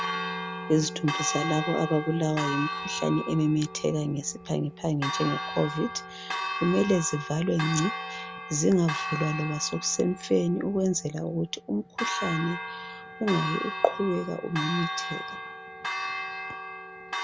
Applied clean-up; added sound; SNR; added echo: none; Church bell; 6 dB; none.